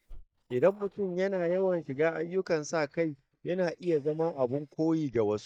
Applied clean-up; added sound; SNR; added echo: neural mask model DeepFilterNet 3.